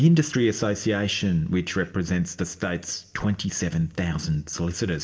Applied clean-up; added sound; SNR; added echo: none; none; none; reverberation time 0.7 s.